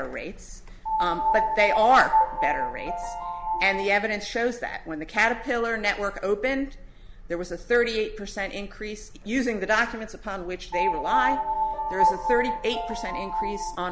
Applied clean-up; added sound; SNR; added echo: none; Piano; -1 dB; none.